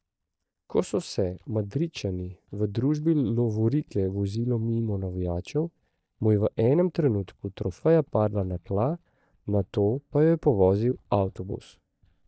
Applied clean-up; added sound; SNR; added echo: neural mask model DeepFilterNet 3.